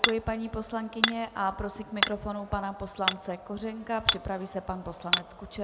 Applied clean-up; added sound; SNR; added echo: none; Hammer; 0 dB; none.